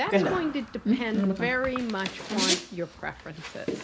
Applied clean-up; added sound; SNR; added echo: none; Bicycle; -2 dB; none.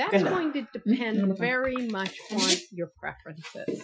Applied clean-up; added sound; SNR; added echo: classical method Wiener filter.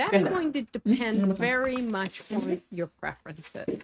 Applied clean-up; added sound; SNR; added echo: neural mask model RNNoise.